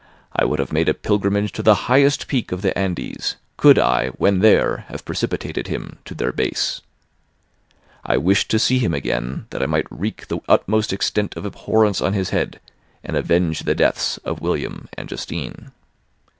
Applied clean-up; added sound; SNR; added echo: none; none; none; none.